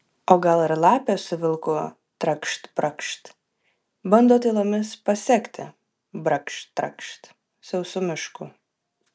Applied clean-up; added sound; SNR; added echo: none; none; none; none.